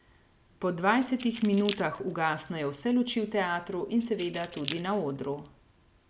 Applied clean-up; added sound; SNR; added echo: none; Keys jangling; 13 dB; none.